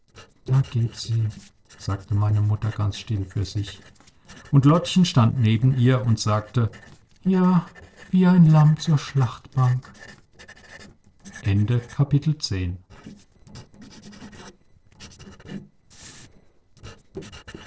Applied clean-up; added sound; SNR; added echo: neural separator model SepFormer DNS4.